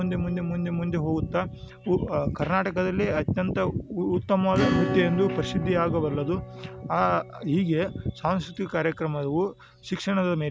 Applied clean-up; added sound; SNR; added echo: none; Acoustic guitar / Strum; 10 dB; none.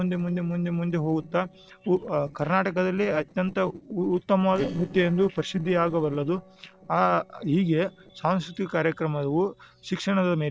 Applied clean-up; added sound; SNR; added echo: neural separator model SepFormer DNS4.